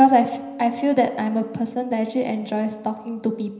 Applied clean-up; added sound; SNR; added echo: none; Bass guitar; 17 dB; reverberation time 0.9 s.